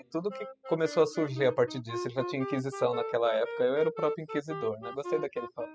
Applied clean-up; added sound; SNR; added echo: classical method spectral subtraction.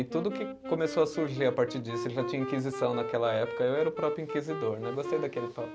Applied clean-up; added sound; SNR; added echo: none; Wind instrument, woodwind instrument; 7 dB; none.